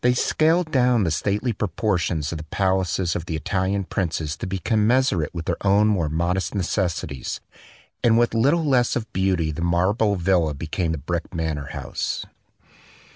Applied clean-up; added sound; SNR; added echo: none; none; none; none.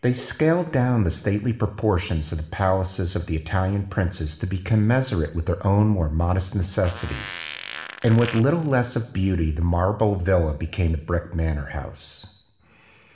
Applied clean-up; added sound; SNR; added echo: none; Fart; 15 dB; reverberation time 0.7 s.